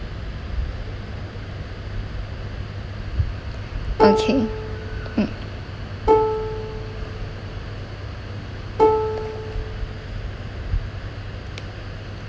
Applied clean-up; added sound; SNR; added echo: none; Plucked string instrument; -4 dB; none.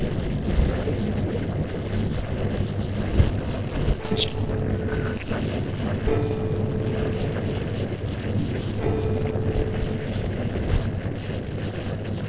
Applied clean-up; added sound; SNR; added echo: neural separator model SepFormer DNS4.